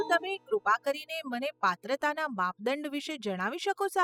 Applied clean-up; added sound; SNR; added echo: classical method spectral subtraction.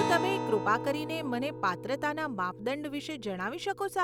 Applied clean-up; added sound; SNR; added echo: none; Acoustic guitar; 6 dB; none.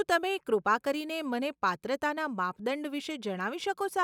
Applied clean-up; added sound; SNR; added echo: none; none; none; none.